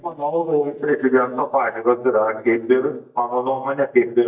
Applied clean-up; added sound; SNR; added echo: neural mask model DeepFilterNet 3.